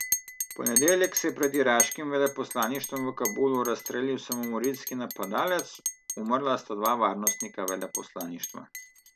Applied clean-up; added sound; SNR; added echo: none; Chink, clink; 6 dB; none.